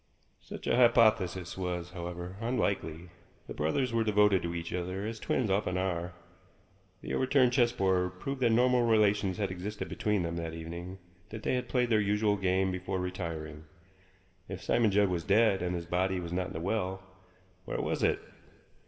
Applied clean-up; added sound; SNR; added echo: none; none; none; reverberation time 1.6 s.